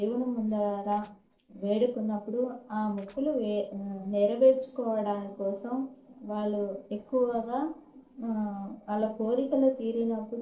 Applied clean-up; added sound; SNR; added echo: neural separator model SepFormer DNS4.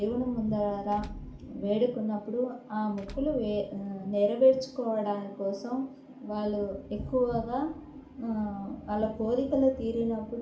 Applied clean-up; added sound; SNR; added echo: none; Door / Car; 19 dB; reverberation time 0.4 s.